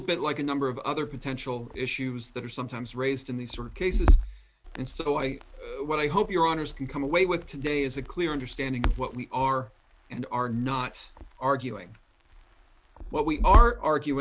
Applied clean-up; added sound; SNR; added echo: none; Crackle; 1 dB; none.